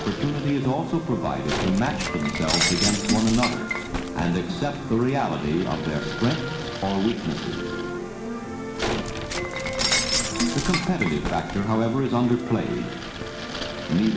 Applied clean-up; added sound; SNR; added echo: none; Shatter; 5 dB; reverberation time 1.2 s.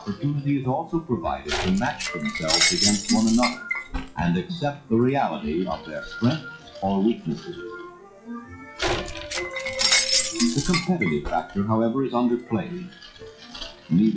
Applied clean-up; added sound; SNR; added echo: classical method WPE with log-MMSE.